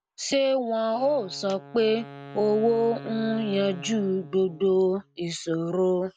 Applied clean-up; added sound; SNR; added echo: none; Wind instrument, woodwind instrument; 18 dB; none.